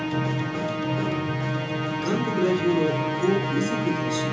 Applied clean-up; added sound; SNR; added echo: none; Musical instrument; 3 dB; reverberation time 0.6 s.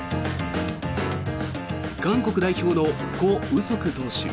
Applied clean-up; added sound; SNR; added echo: none; none; none; none.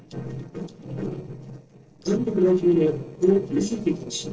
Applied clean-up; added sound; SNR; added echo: neural separator model SepFormer DNS4.